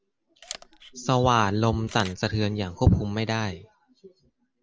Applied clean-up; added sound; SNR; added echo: none; Camera; 20 dB; none.